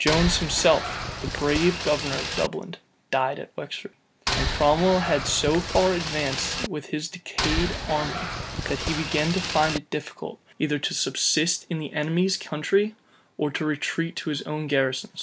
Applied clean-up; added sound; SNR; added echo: none; Boat, Water vehicle; 3 dB; none.